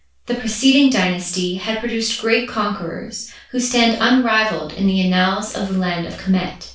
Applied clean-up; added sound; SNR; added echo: none; none; none; reverberation time 0.3 s.